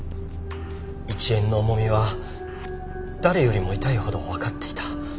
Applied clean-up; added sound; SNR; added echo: none; Purr; 10 dB; none.